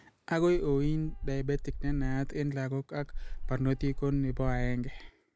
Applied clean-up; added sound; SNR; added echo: none; Meow; 3 dB; none.